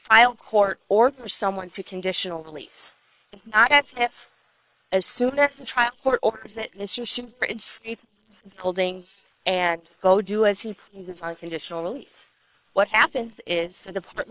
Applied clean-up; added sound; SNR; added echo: neural separator model SepFormer WHAM!.